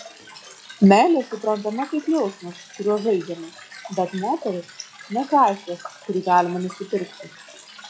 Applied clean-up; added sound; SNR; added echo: classical method log-MMSE.